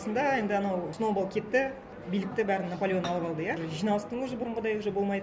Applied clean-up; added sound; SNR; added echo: none; none; none; none.